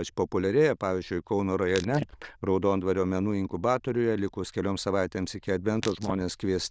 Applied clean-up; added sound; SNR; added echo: neural diffusion model UNIVERSE++.